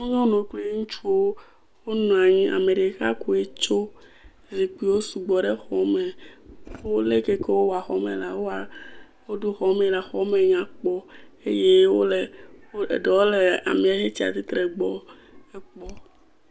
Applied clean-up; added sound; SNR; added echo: none; none; none; none.